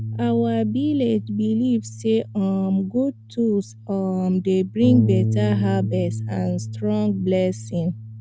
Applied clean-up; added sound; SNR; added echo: none; Bass guitar; 6 dB; none.